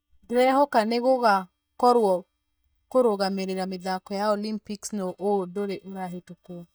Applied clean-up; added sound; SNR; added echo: neural mask model DeepFilterNet 3.